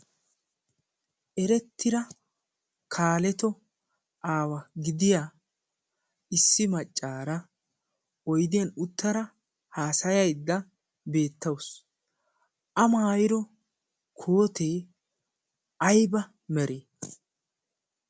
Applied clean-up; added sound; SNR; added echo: none; none; none; none.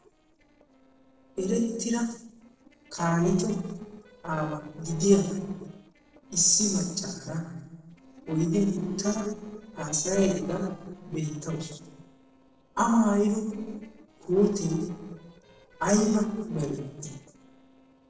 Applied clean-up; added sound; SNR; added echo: neural separator model SepFormer DNS4.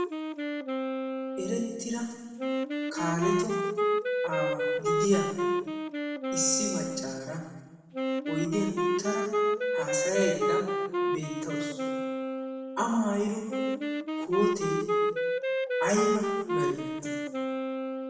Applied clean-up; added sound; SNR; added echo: none; Wind instrument, woodwind instrument; -3 dB; reverberation time 1.1 s.